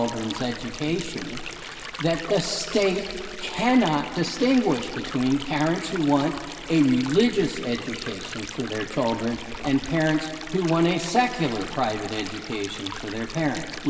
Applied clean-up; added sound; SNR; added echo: none; Stream; 11 dB; reverberation time 2.2 s.